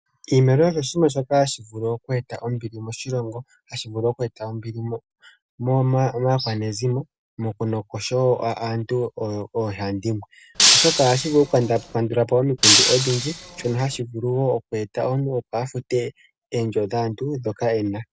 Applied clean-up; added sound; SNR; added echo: none; Shatter; -2 dB; none.